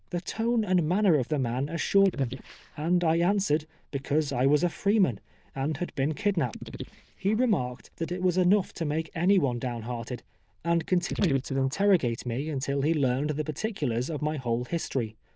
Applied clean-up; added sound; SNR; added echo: neural diffusion model UNIVERSE++.